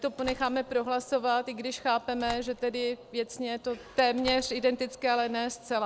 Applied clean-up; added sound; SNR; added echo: none; Slam; 19 dB; none.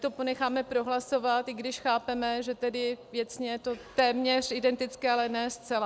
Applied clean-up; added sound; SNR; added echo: none; none; none; none.